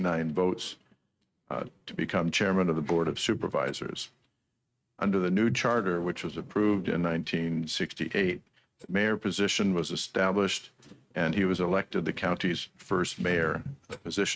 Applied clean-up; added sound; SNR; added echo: neural mask model RNNoise.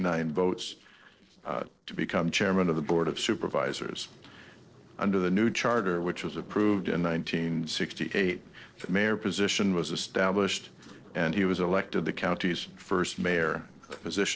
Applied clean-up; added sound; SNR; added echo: neural separator model SepFormer DNS4.